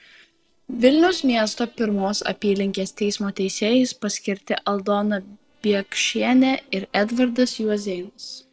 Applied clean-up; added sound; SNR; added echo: neural separator model SepFormer DNS4.